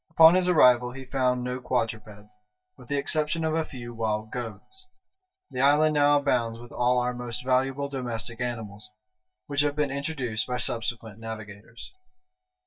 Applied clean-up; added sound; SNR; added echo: neural mask model DeepFilterNet 3.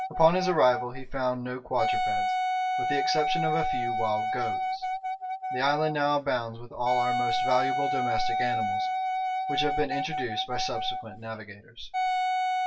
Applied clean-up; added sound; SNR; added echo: none; Wind instrument, woodwind instrument; -1 dB; reverberation time 0.2 s.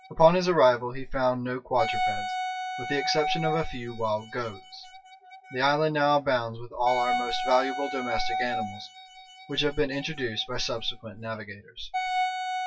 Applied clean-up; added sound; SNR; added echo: classical method WPE with log-MMSE.